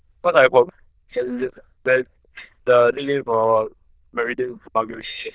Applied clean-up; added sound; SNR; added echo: neural diffusion model UNIVERSE++.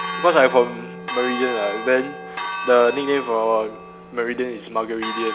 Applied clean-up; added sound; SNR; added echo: none; Church bell; 10 dB; none.